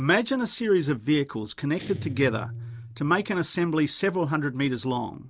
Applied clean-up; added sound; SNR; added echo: none; Guitar; 16 dB; none.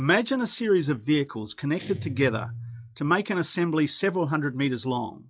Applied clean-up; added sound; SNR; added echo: classical method log-MMSE.